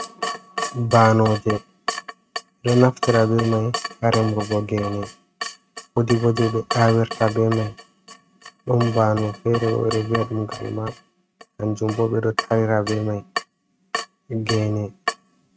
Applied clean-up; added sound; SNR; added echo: neural mask model RNNoise.